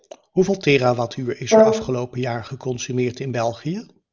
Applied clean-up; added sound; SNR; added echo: none; Brass instrument; -1 dB; none.